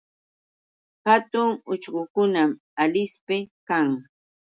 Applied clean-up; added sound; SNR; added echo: none; none; none; none.